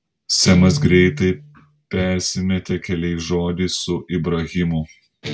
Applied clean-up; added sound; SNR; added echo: none; Guitar; 12 dB; none.